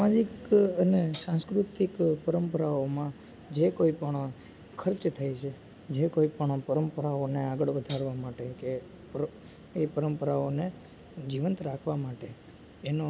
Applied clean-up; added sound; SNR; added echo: none; Hi-hat; 18 dB; none.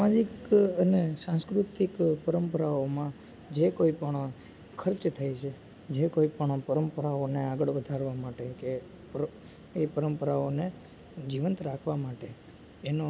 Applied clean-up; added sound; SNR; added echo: none; none; none; none.